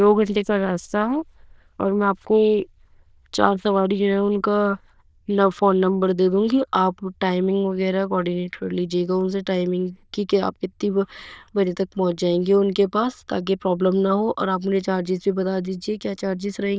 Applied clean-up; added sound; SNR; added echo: neural diffusion model UNIVERSE++.